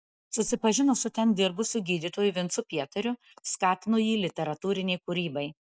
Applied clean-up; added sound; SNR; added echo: neural mask model DeepFilterNet 3.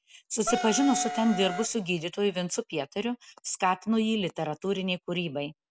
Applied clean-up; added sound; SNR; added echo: none; Wind instrument, woodwind instrument; 4 dB; none.